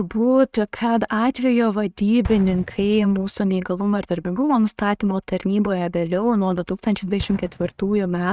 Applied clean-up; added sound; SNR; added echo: neural mask model RNNoise.